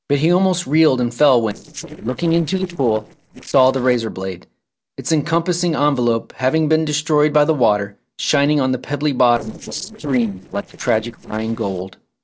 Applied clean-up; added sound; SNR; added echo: neural separator model SepFormer DNS4.